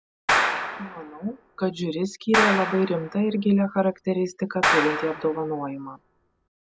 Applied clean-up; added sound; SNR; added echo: none; Clapping; 2 dB; none.